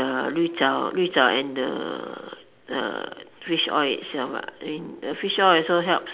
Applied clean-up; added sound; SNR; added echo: none; none; none; none.